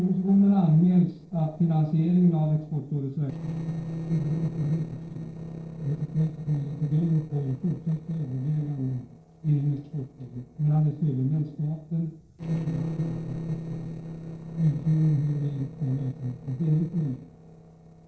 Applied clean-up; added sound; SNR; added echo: neural separator model SepFormer DNS4.